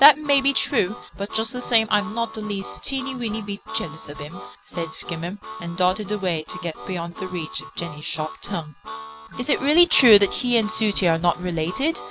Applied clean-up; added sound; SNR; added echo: none; Harmonica; 15 dB; none.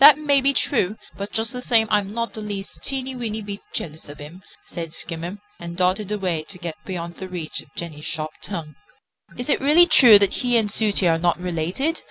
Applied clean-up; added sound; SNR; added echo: none; none; none; none.